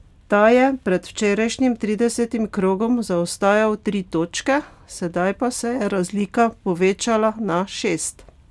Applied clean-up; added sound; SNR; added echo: none; none; none; none.